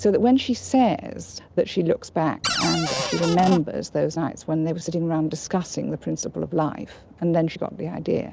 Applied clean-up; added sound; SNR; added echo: none; Cupboard open or close; 3 dB; none.